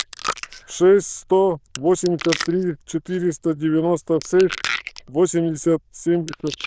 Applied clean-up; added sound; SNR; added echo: neural diffusion model UNIVERSE++.